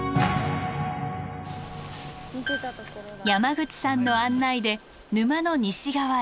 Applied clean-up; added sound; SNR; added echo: none; none; none; none.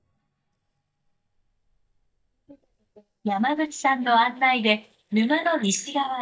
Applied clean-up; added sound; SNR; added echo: neural mask model DeepFilterNet 3.